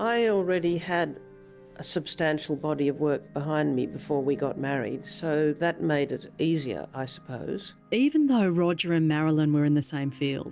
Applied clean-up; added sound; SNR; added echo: none; none; none; none.